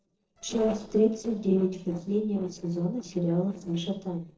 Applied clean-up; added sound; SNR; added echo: neural separator model SepFormer DNS4.